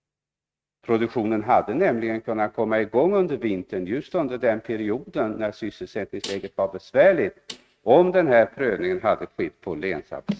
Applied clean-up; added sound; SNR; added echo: neural mask model RNNoise.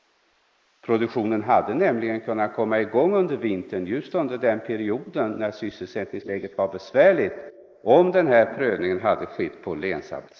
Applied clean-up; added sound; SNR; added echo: neural mask model Resemble Enhance denoiser.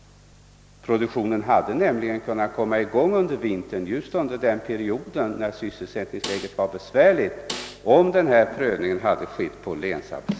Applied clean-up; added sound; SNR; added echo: none; Snare drum; 15 dB; none.